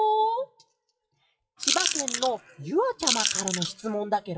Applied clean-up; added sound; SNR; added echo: classical method WPE with log-MMSE.